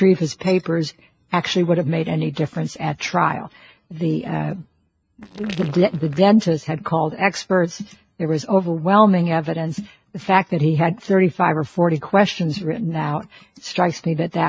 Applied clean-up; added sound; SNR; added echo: neural mask model RNNoise.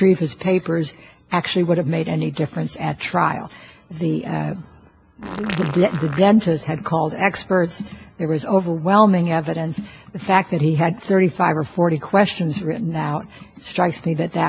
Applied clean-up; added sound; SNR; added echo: none; Fart; 13 dB; none.